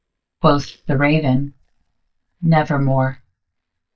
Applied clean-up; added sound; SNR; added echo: neural mask model DeepFilterNet 3.